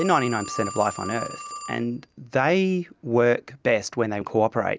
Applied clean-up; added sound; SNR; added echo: none; Telephone; 14 dB; none.